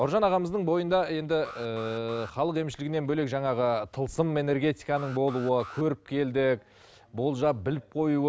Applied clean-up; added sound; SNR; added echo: none; Alarm; 19 dB; none.